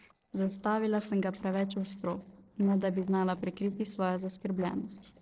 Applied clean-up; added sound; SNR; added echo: neural separator model SepFormer DNS4.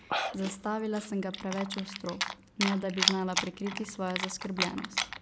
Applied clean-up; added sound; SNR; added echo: none; Chewing, mastication; 1 dB; none.